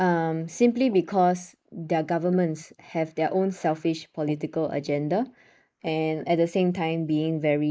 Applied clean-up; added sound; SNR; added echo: neural mask model Resemble Enhance denoiser.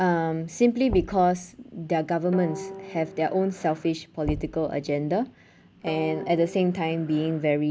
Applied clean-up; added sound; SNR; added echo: none; Knock + Guitar; 14 dB; none.